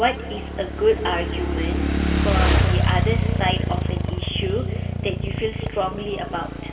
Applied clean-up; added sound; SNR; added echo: none; Motorcycle / Engine; -3 dB; reverberation time 2.0 s.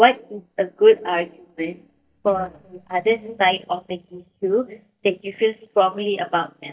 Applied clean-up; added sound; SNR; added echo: neural mask model DeepFilterNet 3.